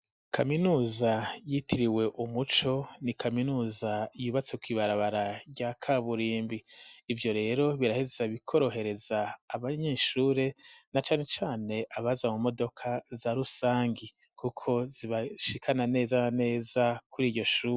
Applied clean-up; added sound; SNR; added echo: none; none; none; none.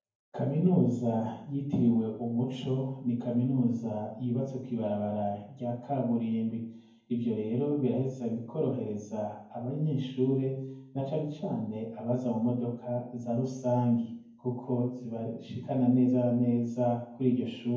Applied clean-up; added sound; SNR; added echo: none; none; none; reverberation time 0.9 s.